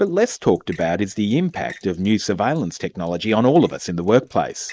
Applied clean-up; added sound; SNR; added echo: neural mask model Resemble Enhance denoiser.